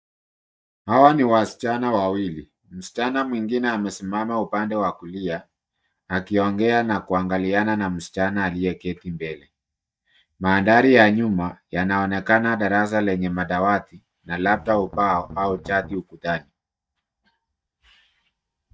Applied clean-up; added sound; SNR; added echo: neural mask model DeepFilterNet 3.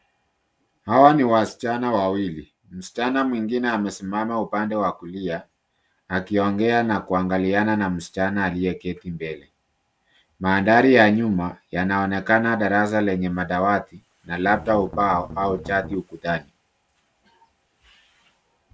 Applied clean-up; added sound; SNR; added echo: none; Strum; 14 dB; none.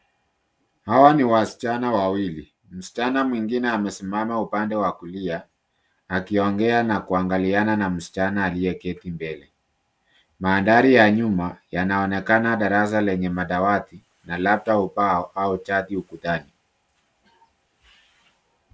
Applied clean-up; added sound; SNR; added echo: none; none; none; none.